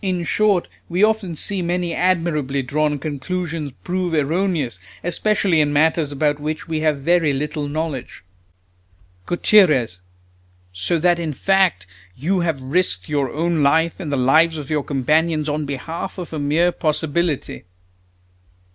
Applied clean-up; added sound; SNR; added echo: none; none; none; none.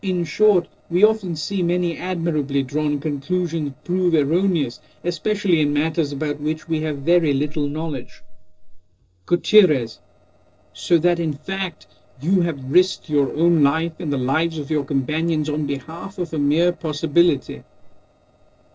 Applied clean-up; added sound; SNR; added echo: neural separator model SepFormer DNS4.